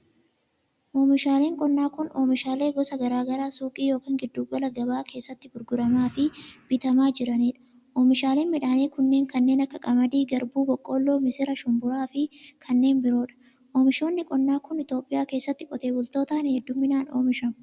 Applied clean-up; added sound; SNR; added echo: none; none; none; none.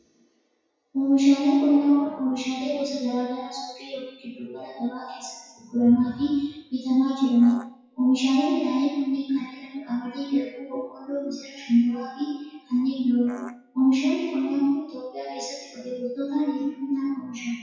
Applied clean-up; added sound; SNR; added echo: classical method WPE with log-MMSE.